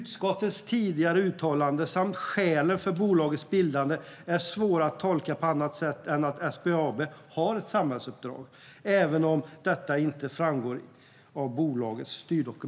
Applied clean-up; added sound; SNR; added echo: none; none; none; none.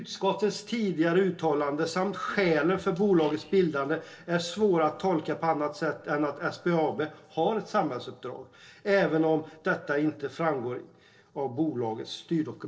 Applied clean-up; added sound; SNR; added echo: neural separator model SepFormer DNS4.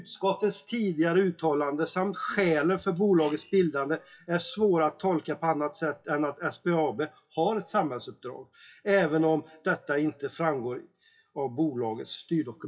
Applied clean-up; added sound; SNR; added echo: classical method WPE with log-MMSE.